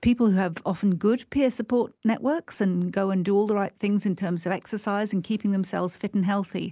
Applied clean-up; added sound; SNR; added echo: none; none; none; none.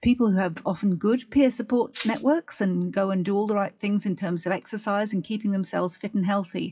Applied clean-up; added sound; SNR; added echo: classical method WPE with log-MMSE.